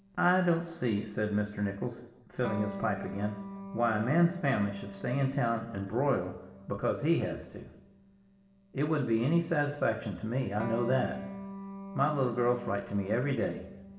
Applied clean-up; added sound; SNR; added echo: none; Electric guitar; 13 dB; reverberation time 1.0 s.